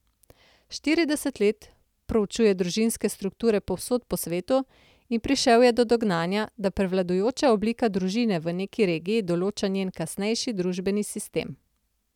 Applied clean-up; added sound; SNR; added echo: none; none; none; none.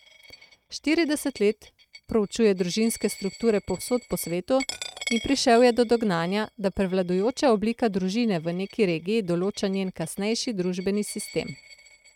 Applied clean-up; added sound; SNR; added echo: neural mask model RNNoise.